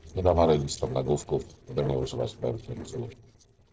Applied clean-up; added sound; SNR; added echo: neural separator model SepFormer DNS4.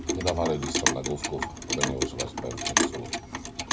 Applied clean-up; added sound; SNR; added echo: none; Clock; -4 dB; none.